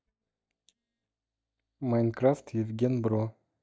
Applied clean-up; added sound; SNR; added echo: neural mask model DeepFilterNet 3.